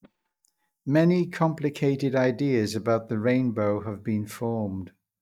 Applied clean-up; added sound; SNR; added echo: neural mask model DeepFilterNet 3.